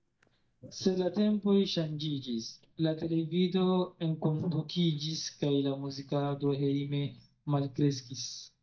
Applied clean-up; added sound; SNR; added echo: neural mask model DeepFilterNet 3.